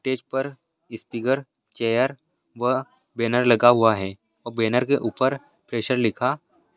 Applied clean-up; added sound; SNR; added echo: none; none; none; none.